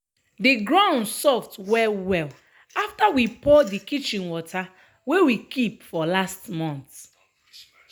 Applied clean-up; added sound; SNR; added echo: none; none; none; none.